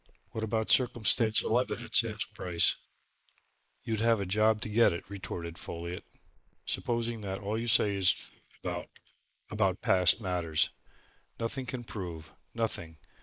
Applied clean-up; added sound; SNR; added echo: neural mask model Resemble Enhance denoiser.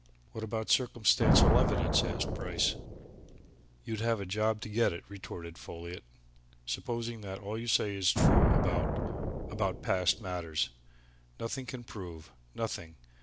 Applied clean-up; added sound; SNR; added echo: none; Thunder; -1 dB; none.